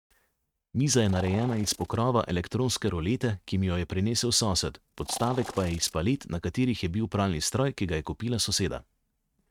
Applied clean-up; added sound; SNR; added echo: neural mask model RNNoise.